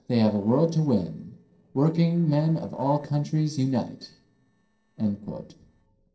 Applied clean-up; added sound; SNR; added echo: neural separator model SepFormer DNS4.